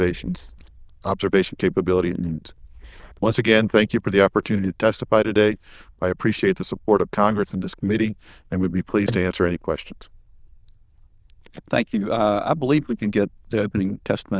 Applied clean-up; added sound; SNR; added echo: neural diffusion model UNIVERSE++.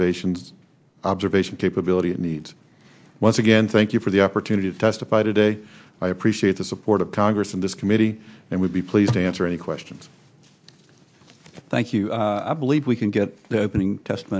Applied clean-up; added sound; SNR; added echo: none; none; none; none.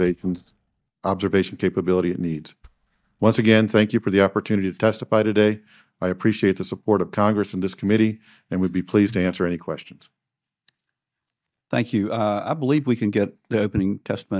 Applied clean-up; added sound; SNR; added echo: neural mask model DeepFilterNet 3.